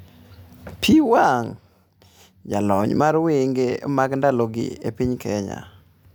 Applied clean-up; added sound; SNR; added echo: none; none; none; none.